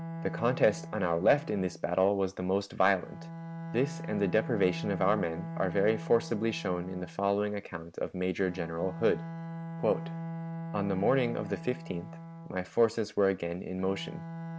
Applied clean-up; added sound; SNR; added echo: none; Bowed string instrument; 10 dB; none.